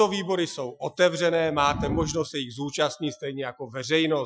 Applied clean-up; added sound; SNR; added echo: classical method Wiener filter.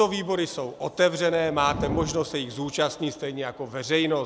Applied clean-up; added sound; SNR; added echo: none; Fire; 10 dB; none.